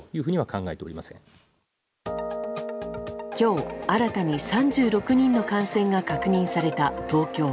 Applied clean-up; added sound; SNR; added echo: none; none; none; none.